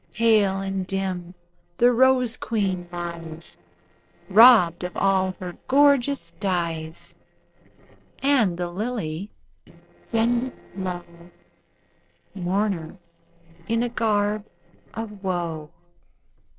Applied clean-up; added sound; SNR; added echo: neural separator model SepFormer DNS4.